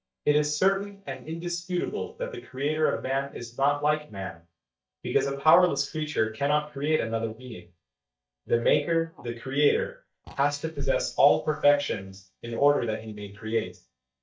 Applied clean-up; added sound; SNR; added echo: neural mask model DeepFilterNet 3.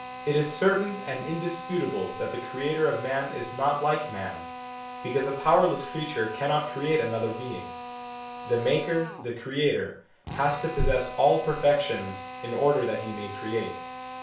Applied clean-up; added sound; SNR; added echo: none; Drill; 11 dB; reverberation time 0.4 s.